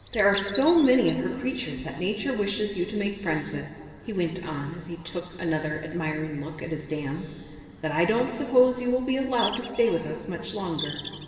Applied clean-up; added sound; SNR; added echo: none; Bird vocalization, bird call, bird song; 11 dB; reverberation time 2.2 s.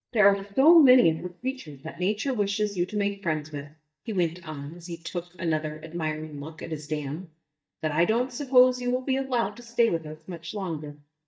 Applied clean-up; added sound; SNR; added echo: neural mask model DeepFilterNet 3.